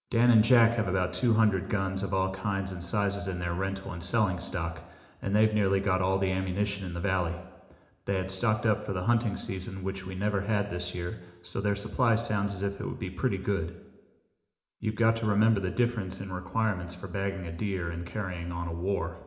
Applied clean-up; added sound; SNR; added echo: none; none; none; reverberation time 0.8 s.